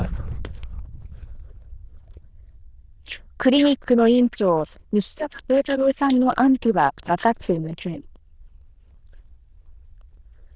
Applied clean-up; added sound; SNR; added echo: neural diffusion model UNIVERSE++.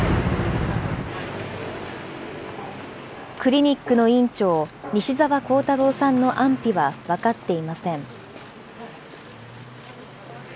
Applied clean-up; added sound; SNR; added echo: none; none; none; none.